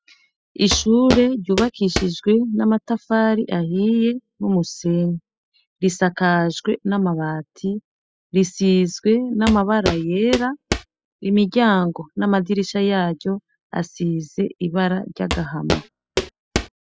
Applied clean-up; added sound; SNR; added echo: classical method spectral subtraction.